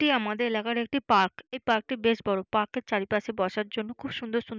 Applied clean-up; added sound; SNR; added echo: none; none; none; none.